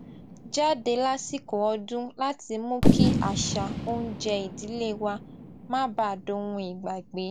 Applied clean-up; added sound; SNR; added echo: none; Fireworks; 0 dB; none.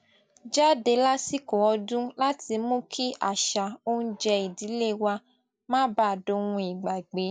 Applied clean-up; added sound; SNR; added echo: none; none; none; none.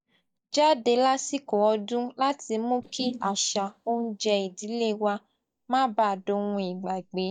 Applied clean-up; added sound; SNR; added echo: neural mask model DeepFilterNet 3.